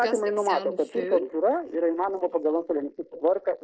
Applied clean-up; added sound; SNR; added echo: neural mask model Resemble Enhance denoiser.